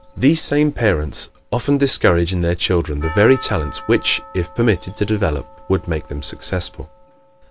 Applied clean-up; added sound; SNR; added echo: none; Percussion; 19 dB; none.